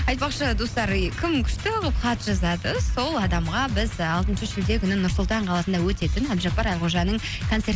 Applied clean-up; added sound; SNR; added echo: none; Idling / Engine starting / Motorcycle / Accelerating, revving, vroom; 12 dB; none.